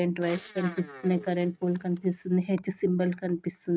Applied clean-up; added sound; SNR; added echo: neural mask model RNNoise.